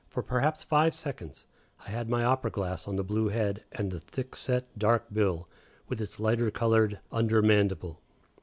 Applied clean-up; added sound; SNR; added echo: none; none; none; none.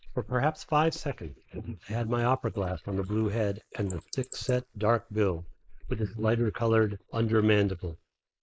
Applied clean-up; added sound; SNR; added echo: neural mask model Resemble Enhance denoiser.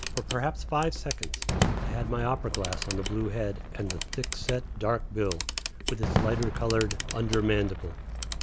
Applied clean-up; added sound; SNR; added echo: none; Camera + Fireworks; 1 dB; none.